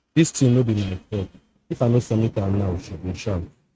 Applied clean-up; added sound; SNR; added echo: neural mask model RNNoise.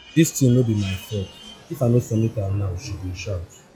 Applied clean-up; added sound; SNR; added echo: classical method log-MMSE.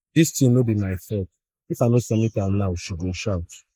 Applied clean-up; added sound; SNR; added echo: neural mask model Resemble Enhance denoiser.